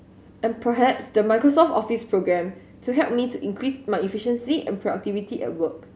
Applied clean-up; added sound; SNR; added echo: none; none; none; none.